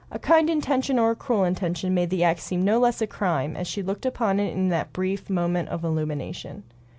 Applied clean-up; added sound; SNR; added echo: none; none; none; none.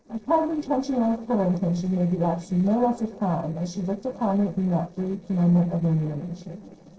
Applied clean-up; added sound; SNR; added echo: neural separator model SepFormer DNS4.